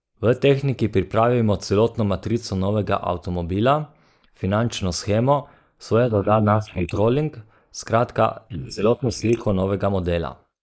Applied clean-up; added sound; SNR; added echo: neural mask model Resemble Enhance denoiser.